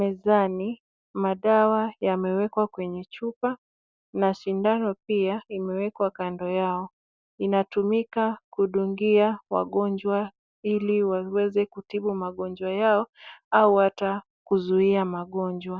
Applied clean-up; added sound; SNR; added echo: none; none; none; none.